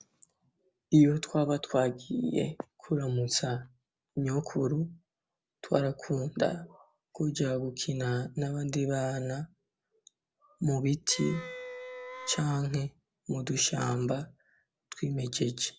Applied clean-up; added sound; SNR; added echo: none; Wind instrument, woodwind instrument; 12 dB; none.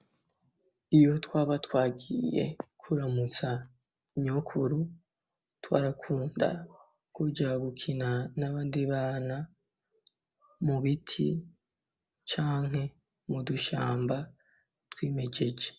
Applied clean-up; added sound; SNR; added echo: none; none; none; none.